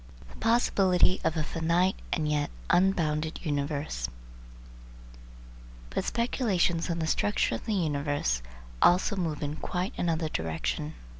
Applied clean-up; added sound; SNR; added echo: none; none; none; none.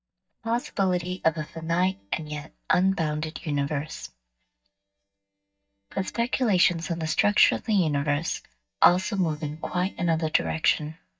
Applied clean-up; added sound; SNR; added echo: neural mask model DeepFilterNet 3.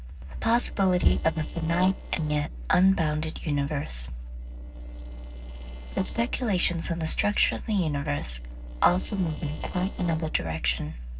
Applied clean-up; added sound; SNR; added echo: neural separator model SepFormer DNS4.